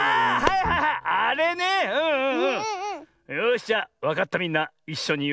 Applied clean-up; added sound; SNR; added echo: none; none; none; none.